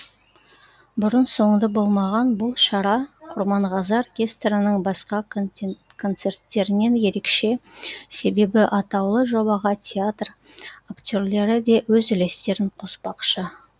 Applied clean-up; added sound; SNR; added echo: none; none; none; none.